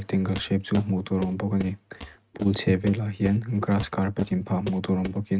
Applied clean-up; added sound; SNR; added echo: neural mask model RNNoise.